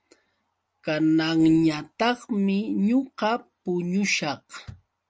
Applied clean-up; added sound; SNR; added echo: none; none; none; none.